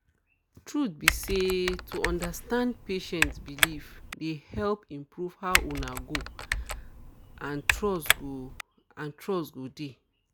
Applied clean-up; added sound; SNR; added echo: none; Typing; -3 dB; none.